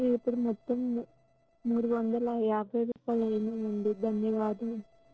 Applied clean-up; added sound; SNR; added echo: neural separator model SepFormer DNS4.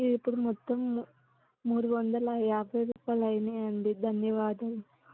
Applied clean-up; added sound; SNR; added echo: none; none; none; none.